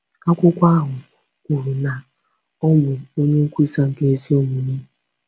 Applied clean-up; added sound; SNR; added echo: none; none; none; none.